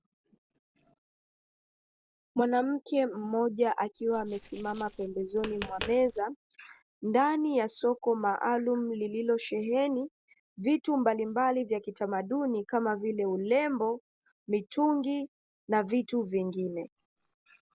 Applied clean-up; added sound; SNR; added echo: neural separator model SepFormer DNS4.